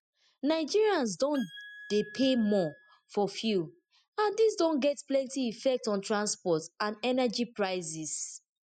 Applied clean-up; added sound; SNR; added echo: classical method spectral subtraction.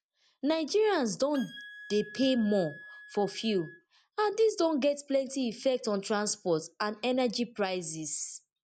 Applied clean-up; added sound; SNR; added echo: none; Wind instrument, woodwind instrument; 19 dB; none.